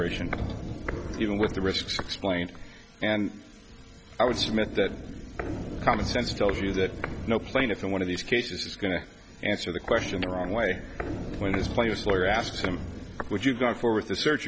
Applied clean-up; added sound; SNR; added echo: none; Walk, footsteps; 7 dB; none.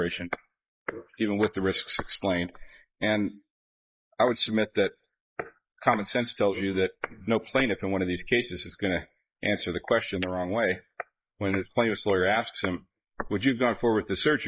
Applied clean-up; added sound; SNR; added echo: neural mask model Resemble Enhance denoiser.